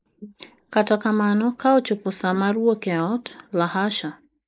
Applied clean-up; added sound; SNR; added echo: neural mask model Resemble Enhance denoiser.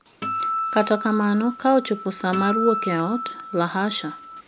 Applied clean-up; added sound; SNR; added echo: none; Acoustic guitar; 6 dB; none.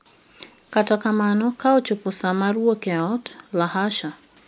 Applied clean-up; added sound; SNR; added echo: none; none; none; none.